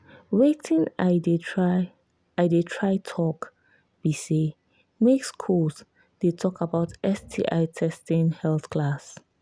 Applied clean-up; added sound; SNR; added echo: none; none; none; none.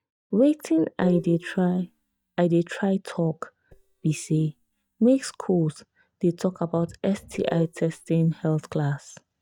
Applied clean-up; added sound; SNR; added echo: neural mask model DeepFilterNet 3.